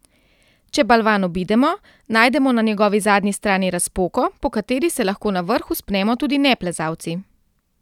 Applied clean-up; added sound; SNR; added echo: none; none; none; none.